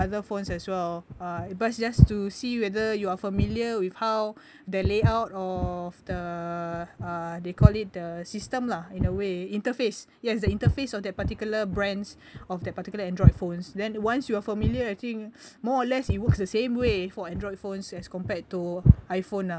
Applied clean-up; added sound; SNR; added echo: none; Walk, footsteps; -1 dB; none.